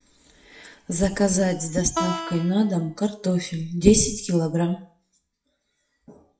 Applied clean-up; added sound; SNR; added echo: classical method WPE with log-MMSE.